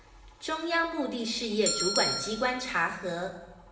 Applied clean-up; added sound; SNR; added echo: none; Bell; 3 dB; reverberation time 0.9 s.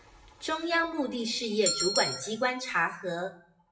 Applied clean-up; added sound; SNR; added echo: classical method WPE with log-MMSE.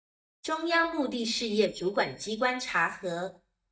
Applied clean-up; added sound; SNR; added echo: neural mask model DeepFilterNet 3.